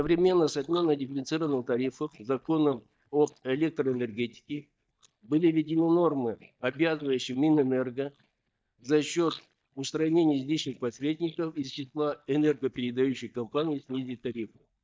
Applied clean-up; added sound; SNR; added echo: neural mask model DeepFilterNet 3.